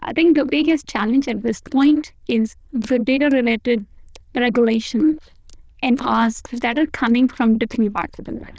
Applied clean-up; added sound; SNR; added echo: neural diffusion model UNIVERSE++.